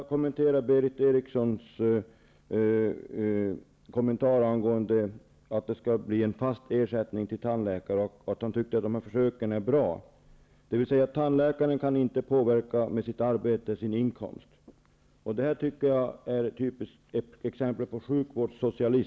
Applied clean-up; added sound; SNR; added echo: none; none; none; none.